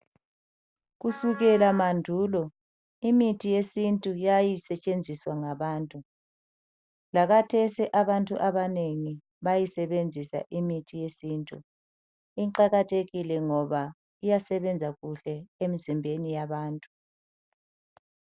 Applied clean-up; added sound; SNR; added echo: none; Wind instrument, woodwind instrument; 16 dB; none.